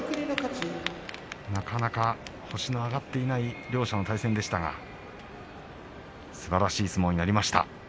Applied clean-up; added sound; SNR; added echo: none; none; none; none.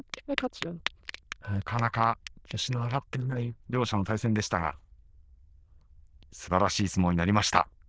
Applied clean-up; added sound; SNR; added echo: neural diffusion model UNIVERSE++.